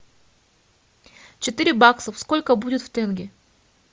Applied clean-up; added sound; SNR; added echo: none; none; none; none.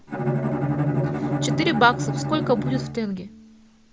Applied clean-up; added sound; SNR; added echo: none; Bowed string instrument; 0 dB; none.